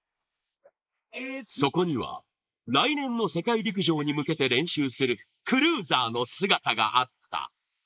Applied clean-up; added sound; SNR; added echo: neural mask model Resemble Enhance denoiser.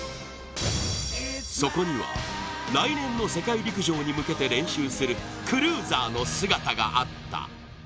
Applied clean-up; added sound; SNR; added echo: none; none; none; none.